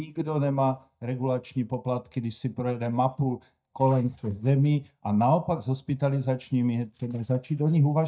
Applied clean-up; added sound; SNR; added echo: neural mask model DeepFilterNet 3.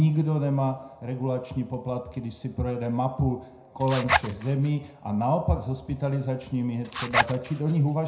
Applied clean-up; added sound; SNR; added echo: none; Zipper (clothing); 3 dB; reverberation time 0.4 s.